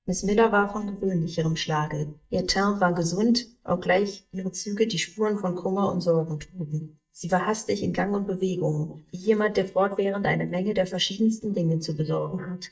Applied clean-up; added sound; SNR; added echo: neural mask model DeepFilterNet 3.